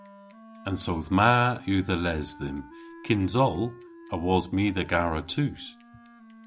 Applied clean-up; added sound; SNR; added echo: none; Bicycle + Wind instrument, woodwind instrument; 19 dB; none.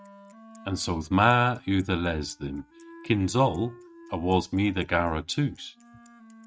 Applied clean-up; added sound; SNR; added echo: neural mask model RNNoise.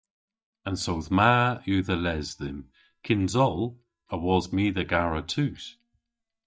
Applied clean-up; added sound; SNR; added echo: neural mask model DeepFilterNet 3.